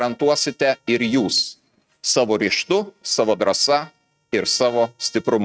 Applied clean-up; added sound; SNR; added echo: neural mask model RNNoise.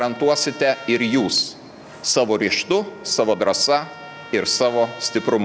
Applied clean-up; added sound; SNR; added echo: none; Trumpet; 20 dB; none.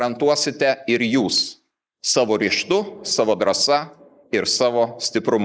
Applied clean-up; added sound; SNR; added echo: neural mask model Resemble Enhance denoiser.